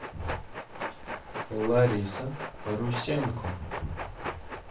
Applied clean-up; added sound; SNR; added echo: none; Train; 7 dB; reverberation time 0.3 s.